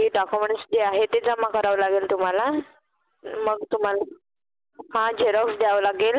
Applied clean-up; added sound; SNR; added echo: none; none; none; none.